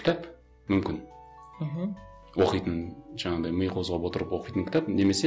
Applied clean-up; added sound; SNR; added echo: none; none; none; none.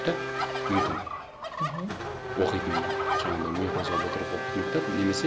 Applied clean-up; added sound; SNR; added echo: none; Race car, auto racing / Accelerating, revving, vroom + Fowl; -1 dB; none.